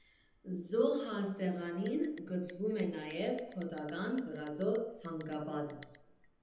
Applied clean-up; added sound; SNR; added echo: none; Bell; -4 dB; reverberation time 0.9 s.